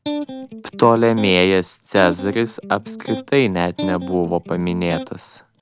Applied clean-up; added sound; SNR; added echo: none; Electric guitar; 11 dB; none.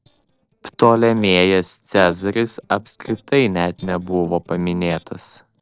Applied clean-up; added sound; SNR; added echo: neural separator model SepFormer DNS4.